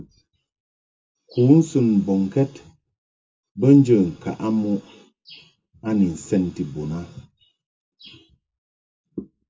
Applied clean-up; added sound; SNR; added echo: none; none; none; reverberation time 0.2 s.